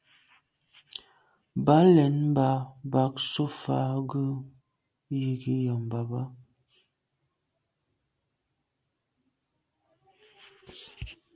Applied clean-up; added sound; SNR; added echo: none; none; none; none.